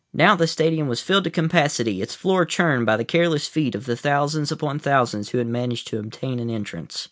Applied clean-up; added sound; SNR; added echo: none; none; none; none.